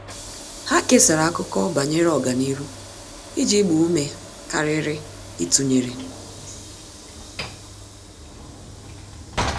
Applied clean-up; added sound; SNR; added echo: none; Sliding door / Train; 12 dB; none.